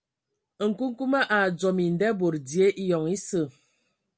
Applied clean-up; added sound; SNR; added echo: none; none; none; none.